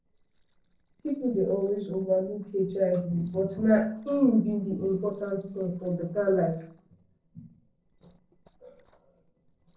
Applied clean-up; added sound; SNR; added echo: neural separator model SepFormer DNS4.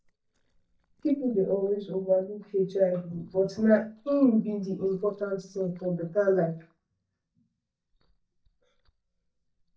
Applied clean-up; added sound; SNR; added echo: neural mask model DeepFilterNet 3.